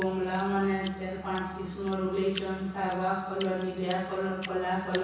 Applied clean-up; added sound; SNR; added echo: none; Drip; 17 dB; reverberation time 1.1 s.